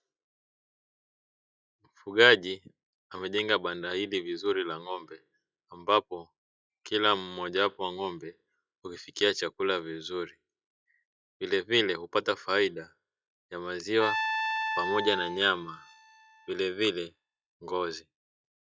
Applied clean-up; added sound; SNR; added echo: classical method log-MMSE.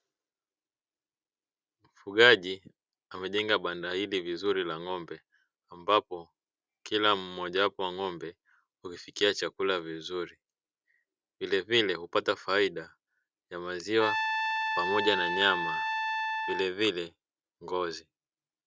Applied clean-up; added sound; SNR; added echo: none; Trumpet; 0 dB; none.